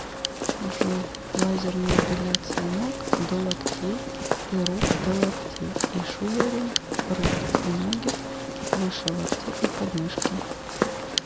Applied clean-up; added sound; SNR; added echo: none; Walk, footsteps + Fireworks; -2 dB; none.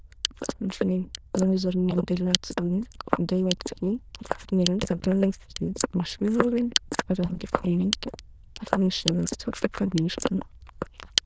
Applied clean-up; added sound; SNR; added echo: neural diffusion model UNIVERSE++.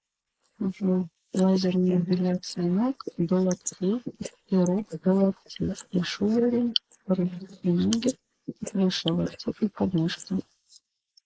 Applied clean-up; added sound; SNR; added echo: neural mask model Resemble Enhance denoiser.